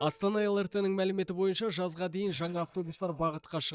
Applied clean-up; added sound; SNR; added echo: neural mask model DeepFilterNet 3.